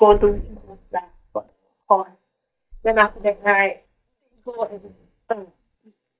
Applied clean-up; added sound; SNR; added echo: neural mask model DeepFilterNet 3.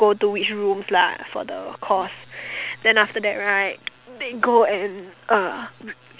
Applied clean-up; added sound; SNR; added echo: none; none; none; none.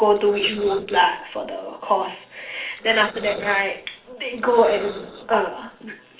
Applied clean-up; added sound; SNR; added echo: neural separator model SepFormer DNS4.